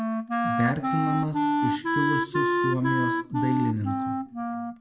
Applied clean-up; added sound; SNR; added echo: none; Wind instrument, woodwind instrument; -3 dB; reverberation time 1.1 s.